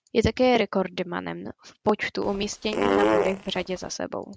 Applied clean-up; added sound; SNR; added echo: neural mask model RNNoise.